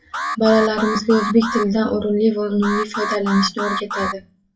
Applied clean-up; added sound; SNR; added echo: classical method WPE with log-MMSE.